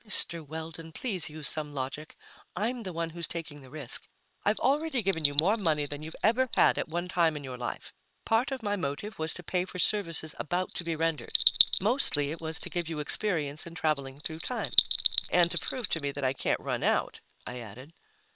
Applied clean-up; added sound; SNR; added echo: neural separator model SepFormer WHAM!.